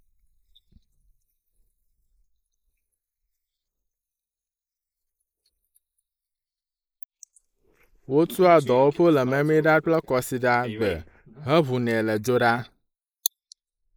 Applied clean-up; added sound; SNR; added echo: neural mask model Resemble Enhance denoiser.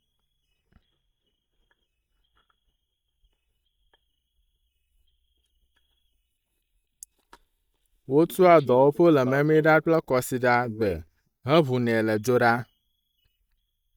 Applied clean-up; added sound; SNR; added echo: neural mask model DeepFilterNet 3.